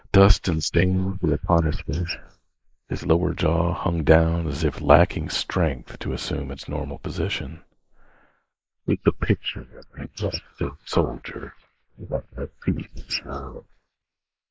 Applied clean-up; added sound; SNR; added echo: neural mask model Resemble Enhance denoiser.